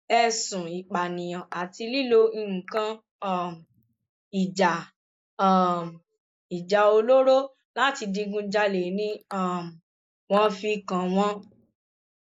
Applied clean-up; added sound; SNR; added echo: neural mask model Resemble Enhance denoiser.